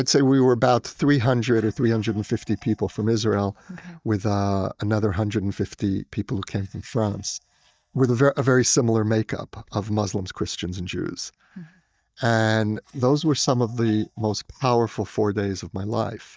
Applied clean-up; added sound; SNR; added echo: neural mask model DeepFilterNet 3.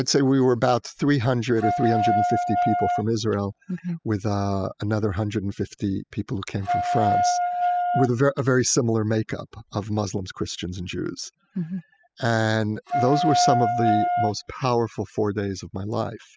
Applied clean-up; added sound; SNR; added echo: classical method spectral subtraction.